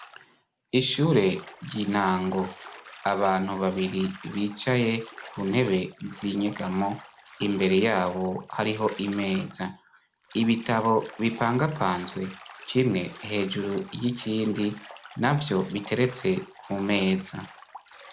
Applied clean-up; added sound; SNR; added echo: none; Bathtub (filling or washing); 19 dB; none.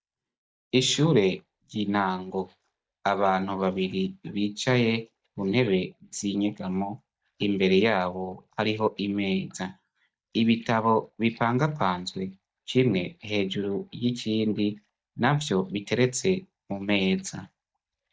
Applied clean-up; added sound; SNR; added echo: neural mask model DeepFilterNet 3.